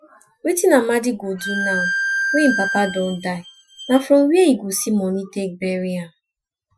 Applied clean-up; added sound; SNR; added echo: classical method Wiener filter.